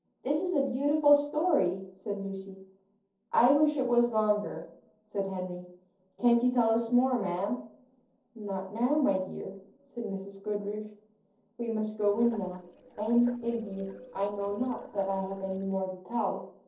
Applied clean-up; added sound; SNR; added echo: neural separator model SepFormer DNS4.